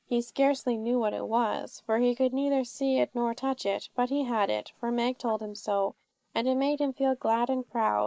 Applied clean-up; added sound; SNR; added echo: neural mask model Resemble Enhance denoiser.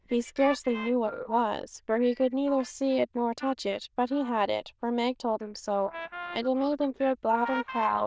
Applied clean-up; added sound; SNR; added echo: neural diffusion model UNIVERSE++.